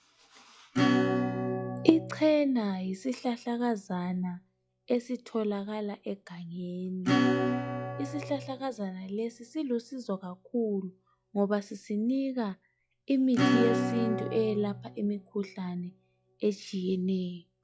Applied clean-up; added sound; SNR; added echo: classical method log-MMSE.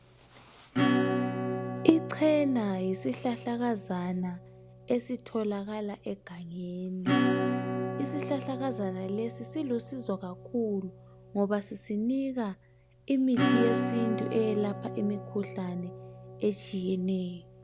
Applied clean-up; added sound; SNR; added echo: none; Acoustic guitar / Strum; 3 dB; none.